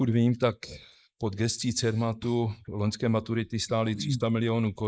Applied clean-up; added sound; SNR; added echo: neural mask model Resemble Enhance denoiser.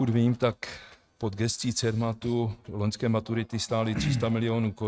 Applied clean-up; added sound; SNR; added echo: neural mask model RNNoise.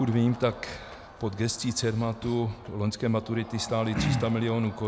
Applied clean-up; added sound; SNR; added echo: none; Crowd; 18 dB; none.